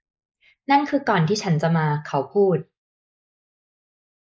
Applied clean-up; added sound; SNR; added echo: neural mask model Resemble Enhance denoiser.